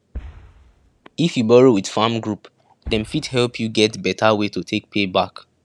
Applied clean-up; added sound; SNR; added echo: none; Boom; 18 dB; none.